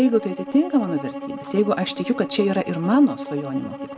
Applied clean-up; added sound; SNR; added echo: none; Bowed string instrument; 11 dB; none.